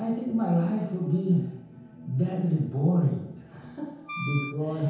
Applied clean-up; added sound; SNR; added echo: none; Wind instrument, woodwind instrument; 10 dB; reverberation time 0.9 s.